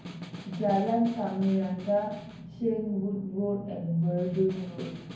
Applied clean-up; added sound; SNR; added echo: none; Snare drum; 17 dB; reverberation time 0.9 s.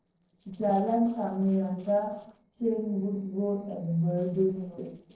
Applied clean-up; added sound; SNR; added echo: neural separator model SepFormer DNS4.